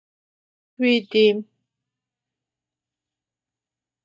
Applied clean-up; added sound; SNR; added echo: neural mask model DeepFilterNet 3.